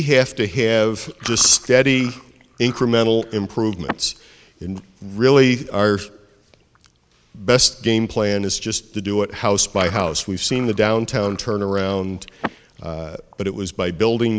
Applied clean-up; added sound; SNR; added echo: none; Chewing, mastication; 19 dB; none.